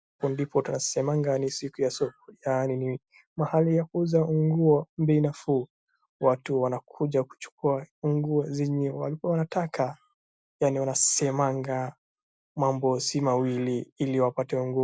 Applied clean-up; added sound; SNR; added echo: none; none; none; none.